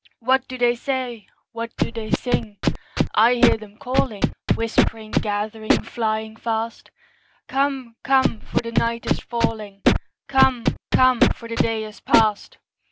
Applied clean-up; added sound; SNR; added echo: none; Scratching (performance technique); 0 dB; none.